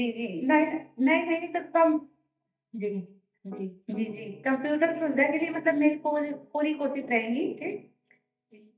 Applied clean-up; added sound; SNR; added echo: neural mask model DeepFilterNet 3.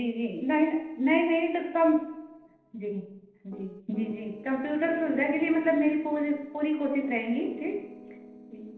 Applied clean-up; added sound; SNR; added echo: neural separator model SepFormer DNS4.